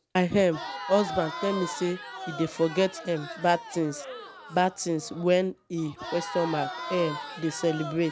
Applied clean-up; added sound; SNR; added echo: none; Crowd; 10 dB; none.